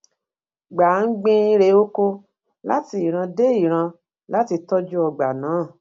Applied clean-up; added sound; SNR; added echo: none; none; none; none.